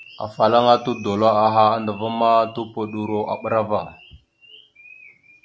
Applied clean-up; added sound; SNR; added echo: none; none; none; none.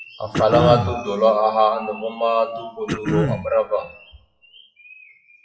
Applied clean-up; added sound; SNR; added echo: classical method WPE with log-MMSE.